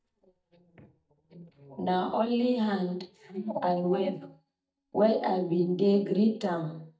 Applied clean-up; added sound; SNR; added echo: neural mask model DeepFilterNet 3.